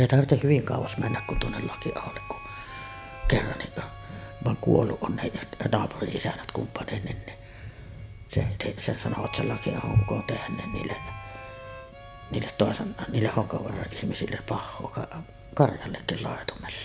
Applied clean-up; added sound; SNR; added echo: none; Harmonica; 17 dB; none.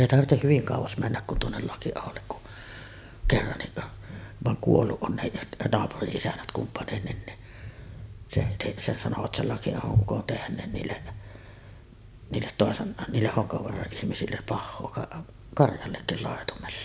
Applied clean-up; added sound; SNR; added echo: none; none; none; none.